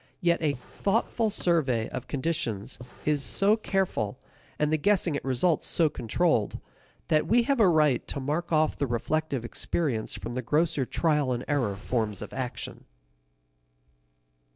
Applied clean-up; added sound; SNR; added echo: neural separator model SepFormer DNS4.